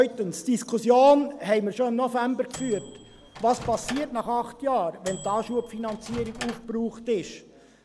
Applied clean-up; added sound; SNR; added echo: none; Microwave oven; 14 dB; none.